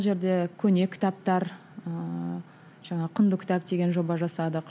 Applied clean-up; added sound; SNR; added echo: none; none; none; none.